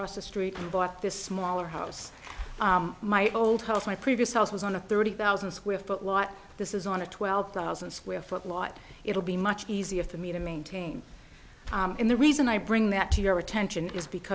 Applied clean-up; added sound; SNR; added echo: none; none; none; none.